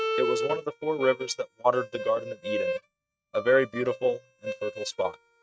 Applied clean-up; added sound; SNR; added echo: neural mask model RNNoise.